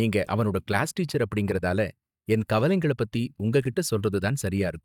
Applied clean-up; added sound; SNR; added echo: neural mask model DeepFilterNet 3.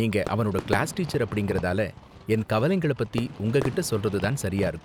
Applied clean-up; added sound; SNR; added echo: none; Fireworks; 11 dB; none.